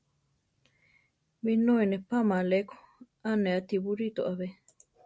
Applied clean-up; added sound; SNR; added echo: none; none; none; none.